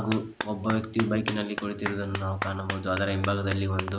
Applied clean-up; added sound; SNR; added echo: none; Clapping; 9 dB; none.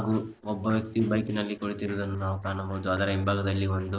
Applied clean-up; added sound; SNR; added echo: neural separator model SepFormer DNS4.